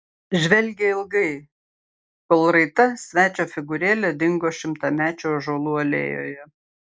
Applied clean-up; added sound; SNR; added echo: none; none; none; none.